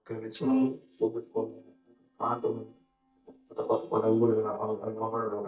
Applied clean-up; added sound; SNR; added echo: neural mask model DeepFilterNet 3.